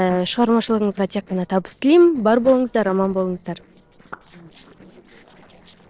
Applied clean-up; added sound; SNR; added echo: neural separator model SepFormer DNS4.